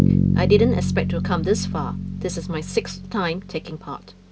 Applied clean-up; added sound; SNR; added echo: none; Bass guitar; -1 dB; none.